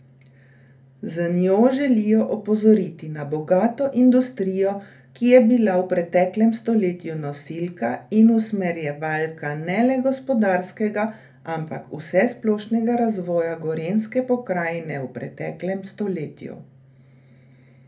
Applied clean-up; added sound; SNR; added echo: none; none; none; reverberation time 0.3 s.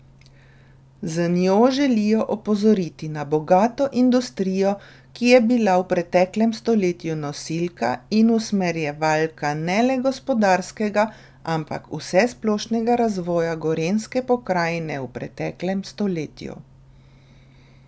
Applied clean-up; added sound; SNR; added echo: none; none; none; none.